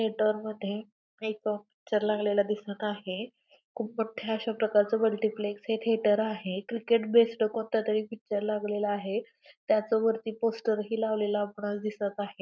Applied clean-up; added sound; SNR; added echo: none; none; none; none.